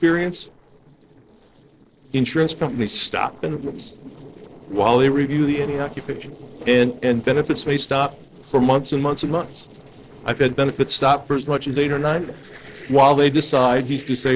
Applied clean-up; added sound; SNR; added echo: neural separator model SepFormer DNS4.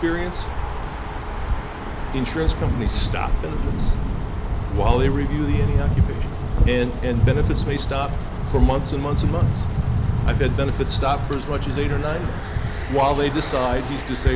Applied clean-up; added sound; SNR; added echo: none; Cricket + Thunder / Bicycle; -4 dB; none.